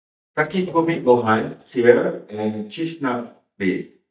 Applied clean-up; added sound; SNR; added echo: neural mask model DeepFilterNet 3.